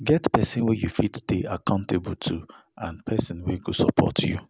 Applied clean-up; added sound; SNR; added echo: none; none; none; none.